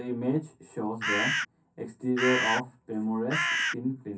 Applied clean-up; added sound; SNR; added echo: none; Bird; -4 dB; reverberation time 0.3 s.